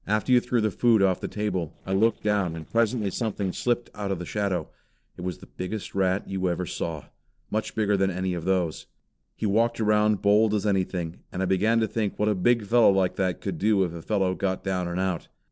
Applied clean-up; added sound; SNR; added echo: neural separator model SepFormer DNS4.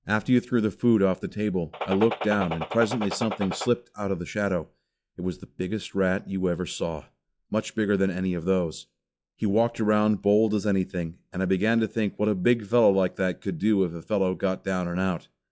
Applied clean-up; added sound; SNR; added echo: classical method log-MMSE.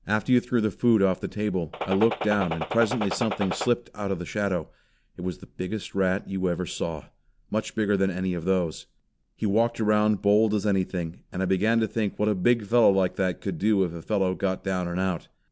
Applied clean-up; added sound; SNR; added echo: none; Gunshot, gunfire; 6 dB; none.